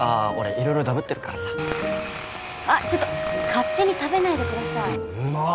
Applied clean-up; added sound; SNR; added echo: none; Tools; 10 dB; none.